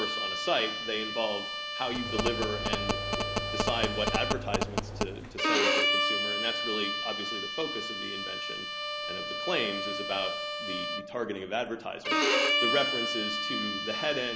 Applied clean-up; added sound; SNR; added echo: none; Bowed string instrument + Telephone; -4 dB; none.